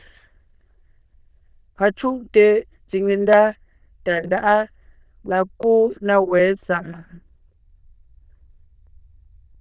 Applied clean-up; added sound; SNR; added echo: neural diffusion model UNIVERSE++.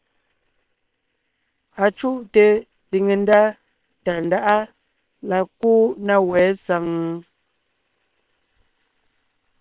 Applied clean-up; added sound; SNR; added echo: neural separator model SepFormer WHAM!.